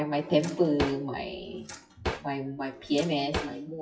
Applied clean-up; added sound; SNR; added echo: classical method WPE with log-MMSE.